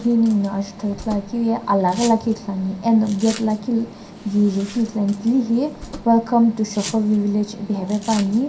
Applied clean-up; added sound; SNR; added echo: none; Domestic sounds, home sounds; 19 dB; reverberation time 0.3 s.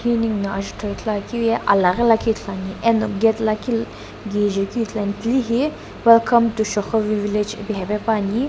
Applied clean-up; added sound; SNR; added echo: none; none; none; none.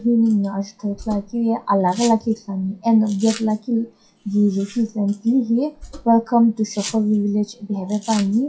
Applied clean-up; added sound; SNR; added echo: classical method WPE with log-MMSE.